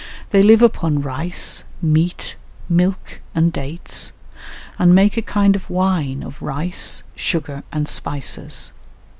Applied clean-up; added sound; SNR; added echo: none; none; none; none.